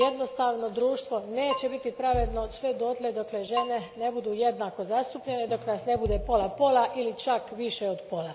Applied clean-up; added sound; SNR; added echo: none; Bass drum + Keyboard (musical); 11 dB; none.